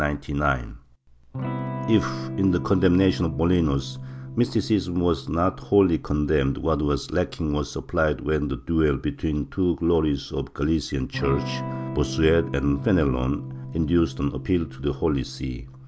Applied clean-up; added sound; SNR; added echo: none; Electric guitar / Strum; 11 dB; none.